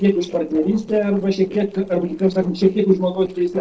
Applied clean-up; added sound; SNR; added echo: neural separator model SepFormer DNS4.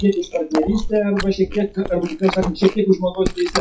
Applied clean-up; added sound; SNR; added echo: classical method WPE with log-MMSE.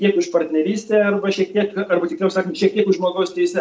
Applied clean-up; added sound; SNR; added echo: none; none; none; none.